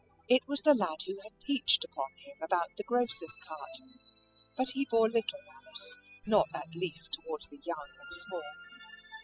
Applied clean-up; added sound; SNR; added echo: classical method spectral subtraction.